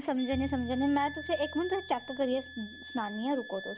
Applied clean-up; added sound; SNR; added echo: none; Wind instrument, woodwind instrument + Bowed string instrument; 12 dB; none.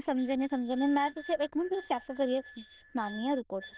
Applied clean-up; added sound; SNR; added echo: neural diffusion model UNIVERSE++.